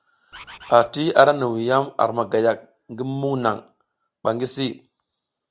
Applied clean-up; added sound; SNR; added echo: none; Bird; 20 dB; none.